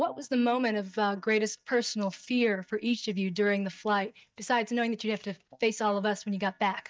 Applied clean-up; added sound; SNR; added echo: neural mask model DeepFilterNet 3.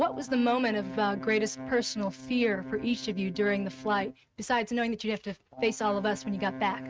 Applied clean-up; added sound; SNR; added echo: neural mask model RNNoise.